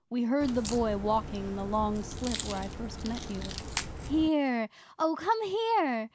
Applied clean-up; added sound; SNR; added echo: none; Crack; 8 dB; none.